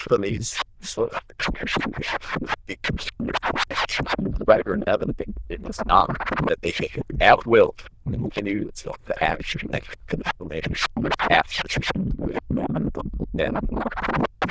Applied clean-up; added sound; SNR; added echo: neural diffusion model UNIVERSE++.